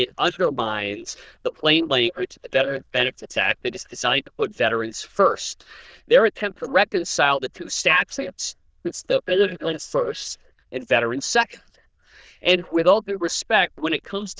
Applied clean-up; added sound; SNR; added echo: neural diffusion model UNIVERSE++.